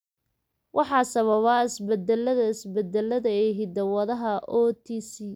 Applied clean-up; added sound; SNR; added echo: none; none; none; none.